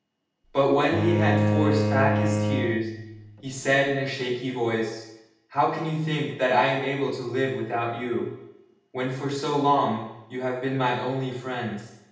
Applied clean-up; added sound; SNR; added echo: none; Bowed string instrument; -1 dB; reverberation time 0.8 s.